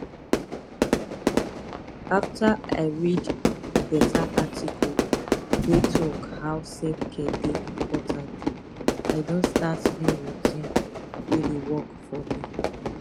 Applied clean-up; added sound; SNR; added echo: none; Fire / Fireworks; -3 dB; none.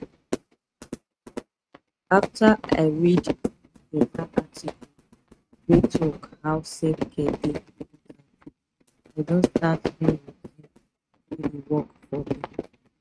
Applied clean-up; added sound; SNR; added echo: neural mask model RNNoise.